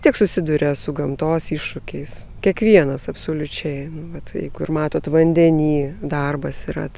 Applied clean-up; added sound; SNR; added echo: none; none; none; none.